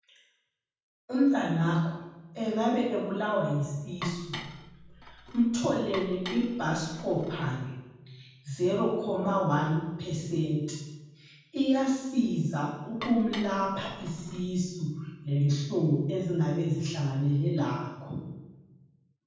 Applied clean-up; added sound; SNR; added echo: none; Dishes, pots, and pans; 14 dB; reverberation time 1.2 s.